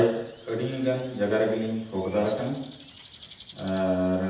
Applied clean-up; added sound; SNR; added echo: none; Crow; 11 dB; reverberation time 0.9 s.